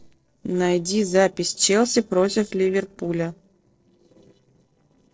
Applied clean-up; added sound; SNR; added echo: neural separator model SepFormer DNS4.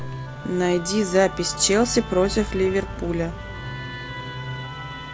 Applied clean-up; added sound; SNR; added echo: none; Rain + Musical instrument; 9 dB; none.